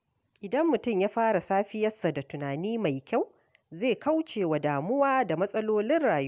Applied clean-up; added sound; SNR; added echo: none; none; none; none.